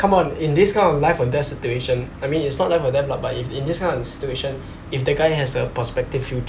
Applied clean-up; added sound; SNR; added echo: none; none; none; none.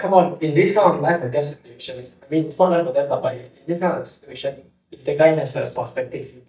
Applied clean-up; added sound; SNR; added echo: neural mask model DeepFilterNet 3.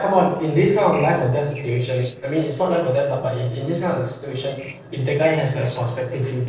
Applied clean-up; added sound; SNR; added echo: neural separator model SepFormer DNS4.